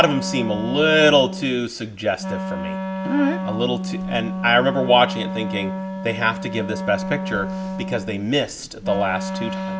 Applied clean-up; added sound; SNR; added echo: none; Wind instrument, woodwind instrument; 6 dB; none.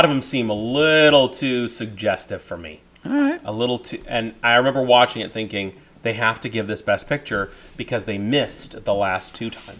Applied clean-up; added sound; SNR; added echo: none; none; none; none.